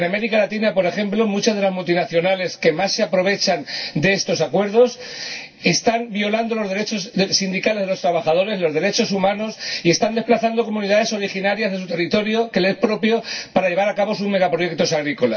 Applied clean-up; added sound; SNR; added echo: none; none; none; reverberation time 0.2 s.